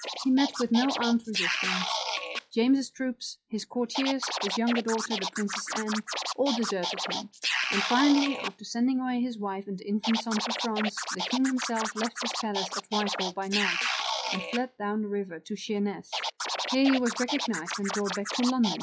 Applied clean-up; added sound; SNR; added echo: classical method log-MMSE.